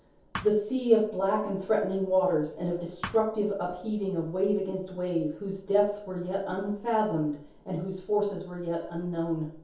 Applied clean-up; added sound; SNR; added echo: none; Thump, thud; 10 dB; reverberation time 0.6 s.